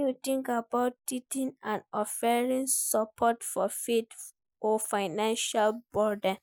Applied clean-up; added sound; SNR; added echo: none; none; none; none.